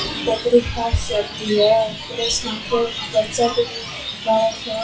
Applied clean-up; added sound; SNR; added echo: classical method WPE with log-MMSE.